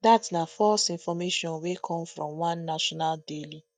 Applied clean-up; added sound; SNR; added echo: neural mask model DeepFilterNet 3.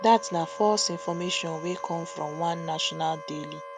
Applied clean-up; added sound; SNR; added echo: none; Wind instrument, woodwind instrument; 13 dB; none.